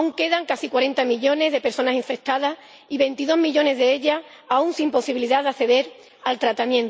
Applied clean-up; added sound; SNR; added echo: none; none; none; none.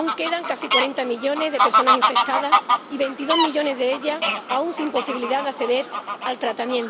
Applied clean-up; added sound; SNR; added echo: none; Fowl; -1 dB; none.